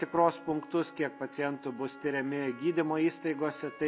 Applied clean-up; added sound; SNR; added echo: none; Wind instrument, woodwind instrument; 19 dB; none.